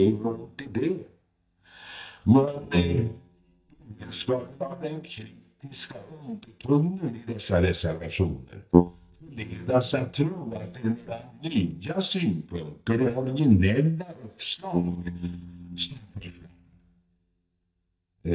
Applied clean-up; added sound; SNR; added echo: neural mask model DeepFilterNet 3.